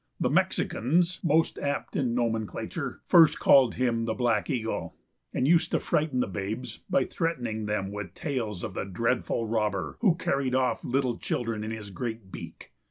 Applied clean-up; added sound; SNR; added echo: none; none; none; none.